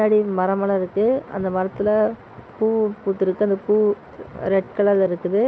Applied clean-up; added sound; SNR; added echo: none; none; none; none.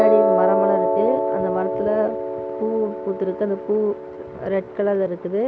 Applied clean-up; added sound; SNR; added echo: none; Piano; 0 dB; none.